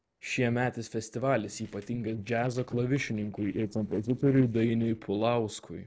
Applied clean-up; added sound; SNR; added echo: neural separator model SepFormer DNS4.